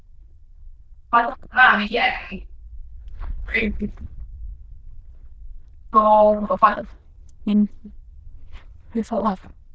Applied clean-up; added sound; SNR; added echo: neural diffusion model UNIVERSE++.